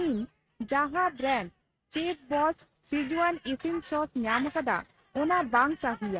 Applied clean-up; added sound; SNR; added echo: neural mask model RNNoise.